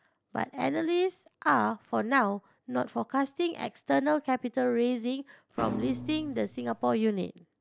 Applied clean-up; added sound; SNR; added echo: none; Thump, thud; 9 dB; none.